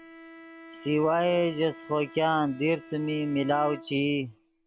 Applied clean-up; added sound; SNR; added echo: none; Bowed string instrument; 19 dB; none.